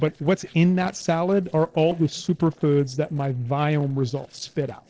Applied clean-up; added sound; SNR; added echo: neural separator model SepFormer DNS4.